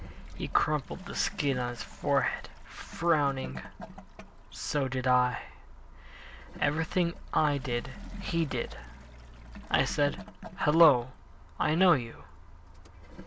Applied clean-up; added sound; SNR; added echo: none; Toilet flush / Gurgling + Accelerating, revving, vroom; 14 dB; none.